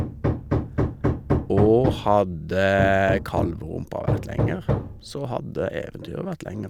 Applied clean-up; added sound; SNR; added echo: none; Hammer; 2 dB; none.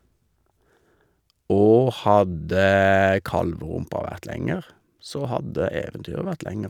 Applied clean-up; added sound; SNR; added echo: none; none; none; none.